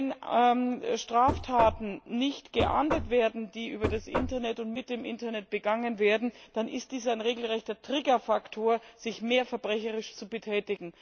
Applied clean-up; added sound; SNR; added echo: none; Knock; 6 dB; none.